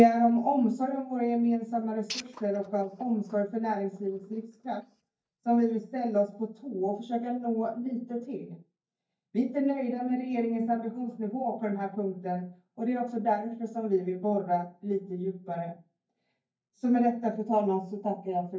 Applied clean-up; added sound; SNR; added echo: neural mask model DeepFilterNet 3.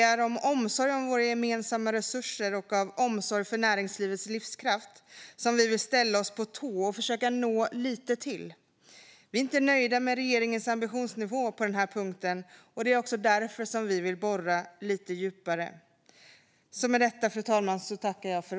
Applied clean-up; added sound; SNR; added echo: none; none; none; none.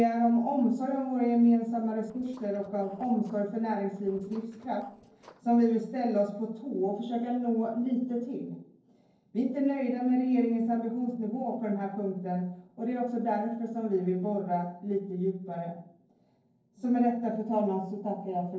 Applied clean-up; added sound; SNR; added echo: neural separator model SepFormer DNS4.